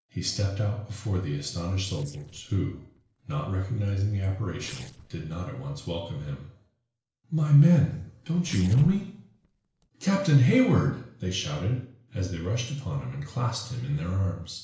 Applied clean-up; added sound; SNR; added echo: neural separator model SepFormer DNS4.